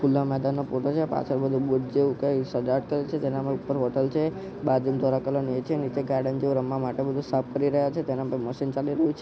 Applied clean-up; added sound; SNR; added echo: none; none; none; none.